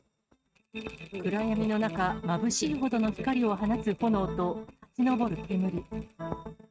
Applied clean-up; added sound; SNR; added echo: neural mask model RNNoise.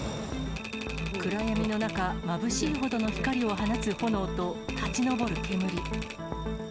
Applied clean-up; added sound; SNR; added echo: none; Typewriter; 12 dB; none.